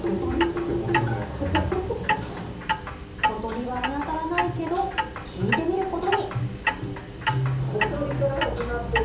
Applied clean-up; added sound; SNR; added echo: none; Clock; 2 dB; reverberation time 0.6 s.